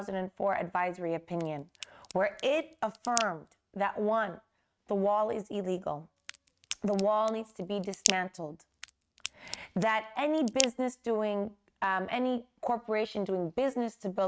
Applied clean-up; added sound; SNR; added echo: neural mask model RNNoise.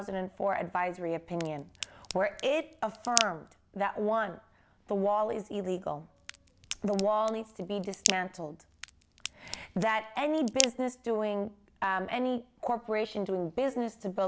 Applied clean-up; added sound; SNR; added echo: none; Crack; 5 dB; none.